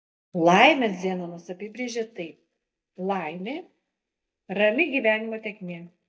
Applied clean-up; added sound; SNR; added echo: neural mask model DeepFilterNet 3.